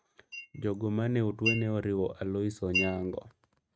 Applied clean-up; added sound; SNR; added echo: neural mask model RNNoise.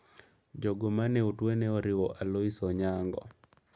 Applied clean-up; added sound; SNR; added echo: none; none; none; none.